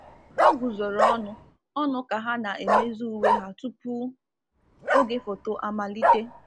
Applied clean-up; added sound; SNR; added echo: none; Bark; -3 dB; none.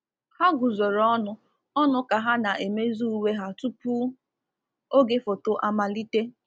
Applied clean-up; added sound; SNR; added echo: none; none; none; none.